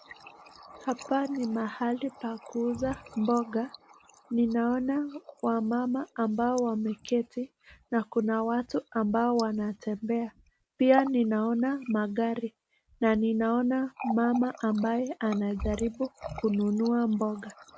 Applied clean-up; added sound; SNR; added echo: none; Water tap, faucet; 16 dB; none.